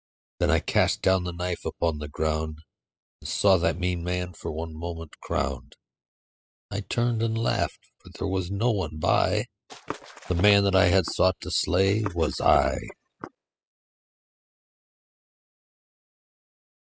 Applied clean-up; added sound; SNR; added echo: classical method spectral subtraction.